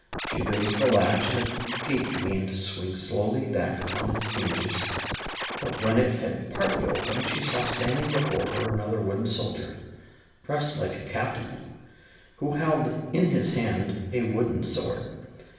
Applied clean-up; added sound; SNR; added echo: none; Scratching (performance technique); 4 dB; reverberation time 1.1 s.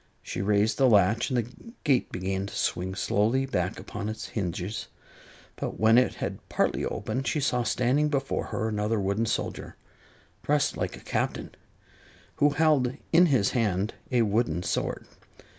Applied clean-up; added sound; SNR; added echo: none; none; none; none.